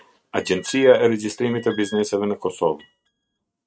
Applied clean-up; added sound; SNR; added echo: neural mask model RNNoise.